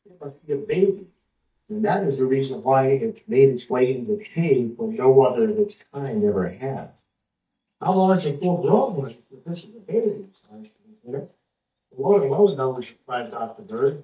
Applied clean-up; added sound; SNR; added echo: neural mask model DeepFilterNet 3.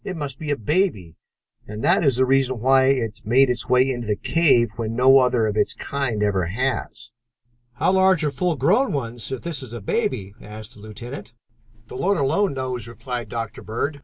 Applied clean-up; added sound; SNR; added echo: none; none; none; none.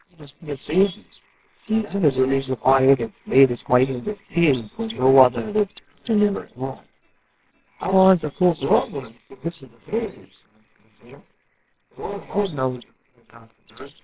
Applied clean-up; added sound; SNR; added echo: neural separator model SepFormer WHAMR!.